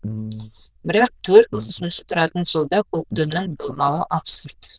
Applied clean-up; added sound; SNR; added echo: neural diffusion model UNIVERSE++.